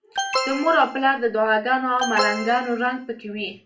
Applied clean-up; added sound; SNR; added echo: none; Alarm; 7 dB; reverberation time 0.3 s.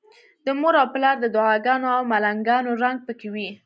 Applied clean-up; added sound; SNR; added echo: none; none; none; none.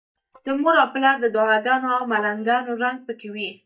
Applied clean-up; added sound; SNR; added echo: neural mask model DeepFilterNet 3.